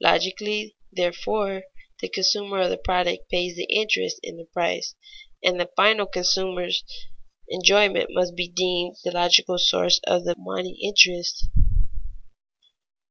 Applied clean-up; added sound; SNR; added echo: none; none; none; none.